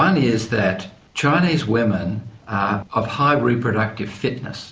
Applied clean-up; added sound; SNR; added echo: none; none; none; none.